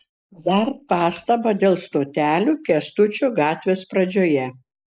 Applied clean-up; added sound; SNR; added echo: neural mask model Resemble Enhance denoiser.